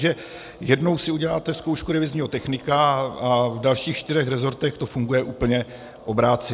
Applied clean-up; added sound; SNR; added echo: none; none; none; none.